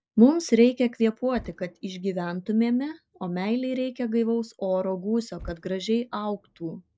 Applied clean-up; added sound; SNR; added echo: neural mask model DeepFilterNet 3.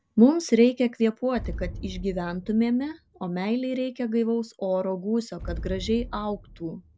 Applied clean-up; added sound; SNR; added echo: none; Explosion; 15 dB; none.